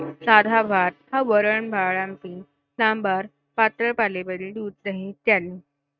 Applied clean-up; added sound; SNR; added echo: neural mask model RNNoise.